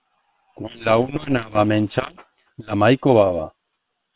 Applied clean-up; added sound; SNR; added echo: neural separator model SepFormer WHAM!.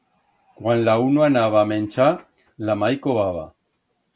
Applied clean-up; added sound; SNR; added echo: none; none; none; none.